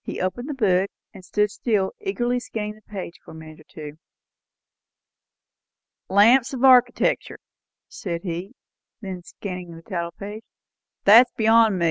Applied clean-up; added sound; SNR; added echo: none; none; none; none.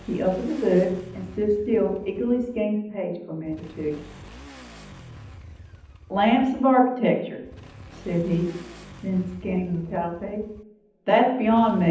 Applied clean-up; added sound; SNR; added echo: none; Motorcycle / Accelerating, revving, vroom; 20 dB; reverberation time 0.8 s.